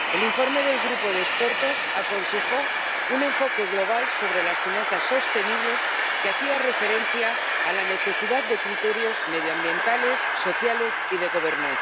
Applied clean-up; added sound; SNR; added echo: none; Train; -2 dB; none.